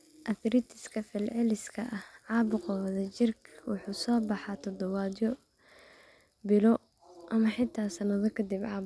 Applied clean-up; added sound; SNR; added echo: none; none; none; none.